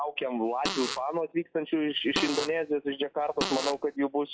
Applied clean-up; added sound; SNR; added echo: classical method log-MMSE.